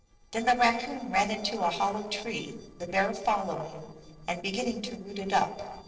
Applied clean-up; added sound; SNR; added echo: neural separator model SepFormer DNS4.